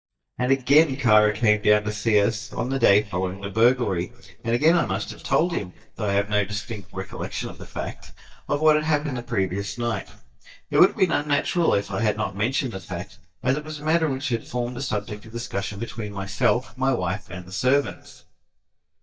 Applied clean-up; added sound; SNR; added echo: neural mask model DeepFilterNet 3.